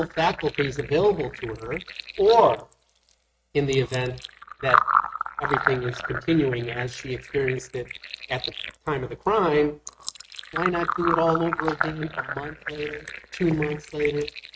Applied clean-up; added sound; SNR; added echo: neural mask model RNNoise.